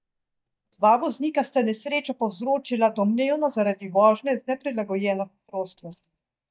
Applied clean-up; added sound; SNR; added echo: neural mask model DeepFilterNet 3.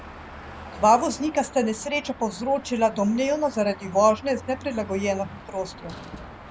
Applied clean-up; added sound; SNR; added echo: none; Car passing by / Traffic noise, roadway noise / Engine; 16 dB; none.